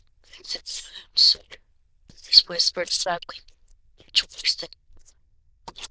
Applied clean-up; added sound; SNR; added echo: neural diffusion model UNIVERSE++.